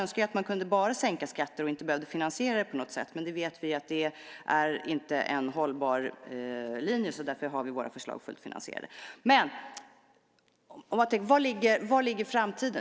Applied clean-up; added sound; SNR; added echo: none; none; none; none.